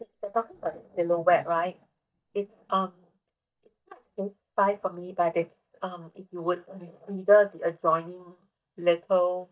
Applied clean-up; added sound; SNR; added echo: neural mask model DeepFilterNet 3.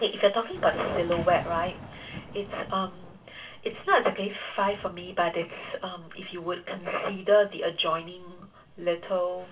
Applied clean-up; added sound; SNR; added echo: none; Thunder / Rain; 16 dB; reverberation time 0.2 s.